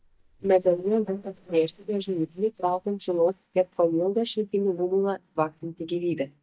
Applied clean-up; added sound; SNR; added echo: neural mask model DeepFilterNet 3.